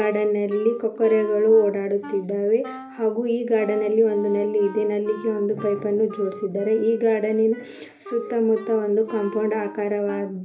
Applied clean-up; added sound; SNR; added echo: none; Wind instrument, woodwind instrument; 17 dB; reverberation time 0.3 s.